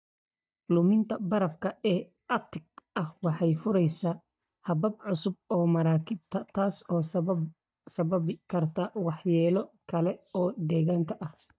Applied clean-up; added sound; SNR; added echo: neural mask model DeepFilterNet 3.